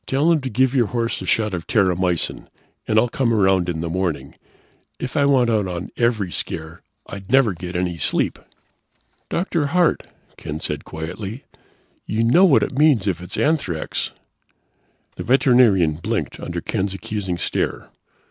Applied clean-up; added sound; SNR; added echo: none; none; none; none.